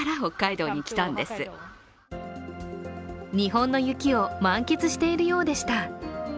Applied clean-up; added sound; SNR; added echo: none; none; none; none.